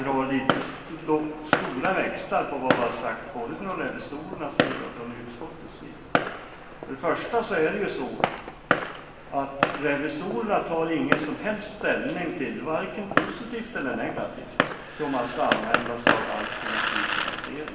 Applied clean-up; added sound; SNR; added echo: none; Fireworks; 1 dB; reverberation time 1.2 s.